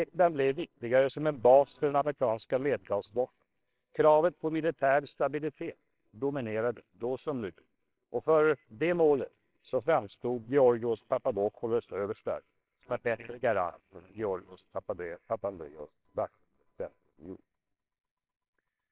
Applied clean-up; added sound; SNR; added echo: neural separator model SepFormer WHAMR!.